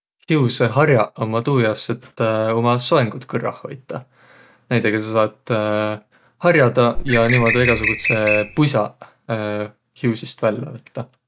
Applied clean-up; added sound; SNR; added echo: none; Bird; 2 dB; none.